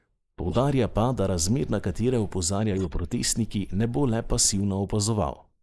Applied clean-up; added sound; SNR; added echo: neural mask model Resemble Enhance denoiser.